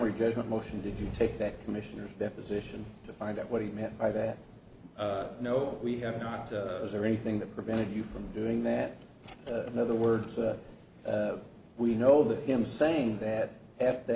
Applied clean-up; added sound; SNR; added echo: none; none; none; none.